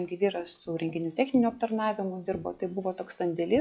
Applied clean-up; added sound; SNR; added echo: classical method log-MMSE.